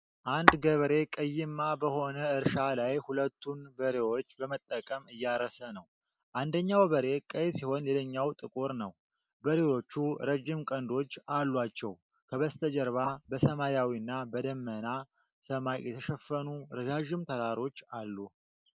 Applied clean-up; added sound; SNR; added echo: neural mask model Resemble Enhance denoiser.